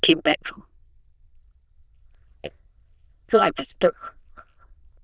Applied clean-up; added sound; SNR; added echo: neural diffusion model UNIVERSE++.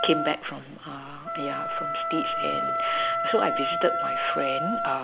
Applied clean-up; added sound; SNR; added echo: none; Wind instrument, woodwind instrument; -1 dB; none.